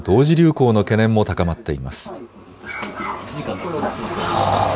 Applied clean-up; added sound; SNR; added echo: none; none; none; none.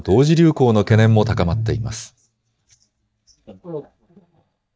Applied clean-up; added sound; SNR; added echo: neural mask model DeepFilterNet 3.